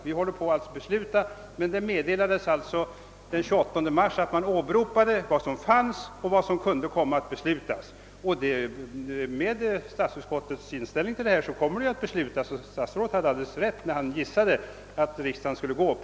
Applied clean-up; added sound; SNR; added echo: none; none; none; none.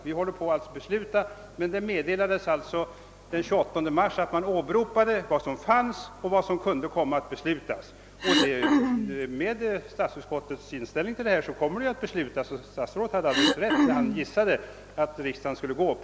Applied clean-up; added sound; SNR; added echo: none; Cough; -3 dB; none.